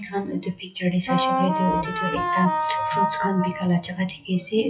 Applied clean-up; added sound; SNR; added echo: classical method WPE with log-MMSE.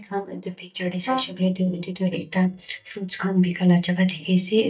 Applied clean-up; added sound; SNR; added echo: neural mask model DeepFilterNet 3.